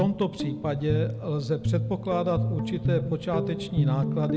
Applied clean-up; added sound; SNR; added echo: none; Guitar; 1 dB; none.